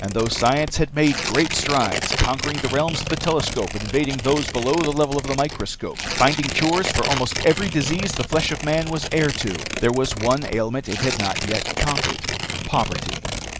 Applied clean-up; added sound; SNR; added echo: none; Tearing; 5 dB; none.